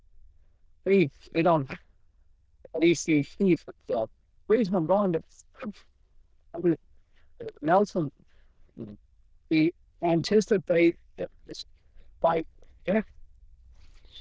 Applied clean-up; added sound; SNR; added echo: neural diffusion model UNIVERSE++.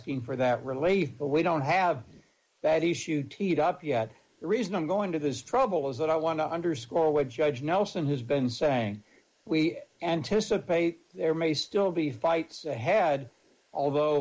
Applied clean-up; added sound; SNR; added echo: neural mask model Resemble Enhance denoiser.